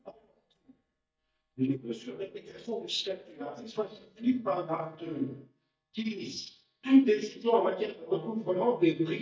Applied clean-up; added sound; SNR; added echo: neural mask model DeepFilterNet 3.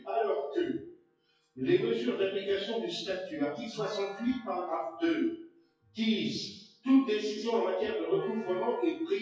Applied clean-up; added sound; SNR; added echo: classical method WPE with log-MMSE.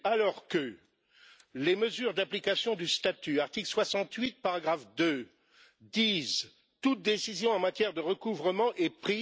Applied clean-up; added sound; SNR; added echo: none; none; none; none.